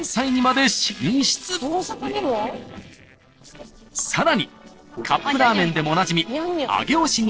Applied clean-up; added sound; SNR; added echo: neural separator model SepFormer DNS4.